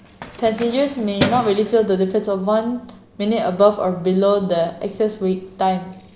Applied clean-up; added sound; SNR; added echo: none; Keys jangling; 13 dB; none.